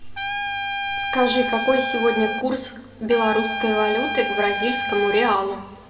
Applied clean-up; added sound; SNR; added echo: none; Trumpet; 5 dB; reverberation time 1.7 s.